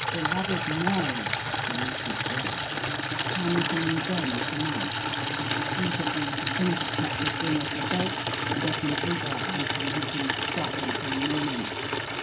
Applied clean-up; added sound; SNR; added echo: none; Water tap, faucet / Liquid; -3 dB; reverberation time 0.3 s.